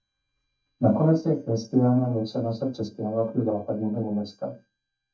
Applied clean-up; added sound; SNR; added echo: neural mask model DeepFilterNet 3.